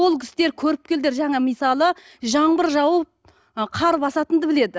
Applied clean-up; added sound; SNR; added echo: none; none; none; none.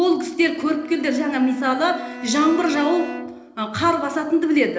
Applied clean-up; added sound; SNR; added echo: none; Bowed string instrument; 17 dB; reverberation time 1.0 s.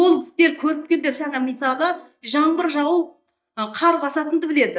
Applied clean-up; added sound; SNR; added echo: neural mask model DeepFilterNet 3.